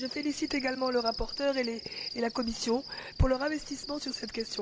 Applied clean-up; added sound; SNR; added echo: none; Cricket; 11 dB; none.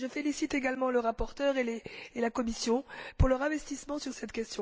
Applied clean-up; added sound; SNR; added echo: none; none; none; none.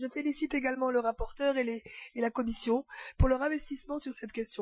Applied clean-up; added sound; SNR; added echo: classical method Wiener filter.